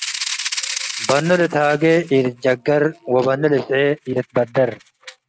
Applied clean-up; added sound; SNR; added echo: neural mask model RNNoise.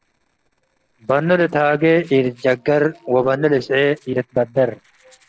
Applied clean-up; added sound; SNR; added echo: neural separator model SepFormer DNS4.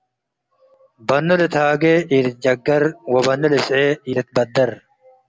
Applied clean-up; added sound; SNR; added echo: none; none; none; none.